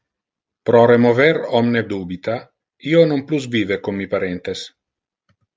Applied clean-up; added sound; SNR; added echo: none; none; none; none.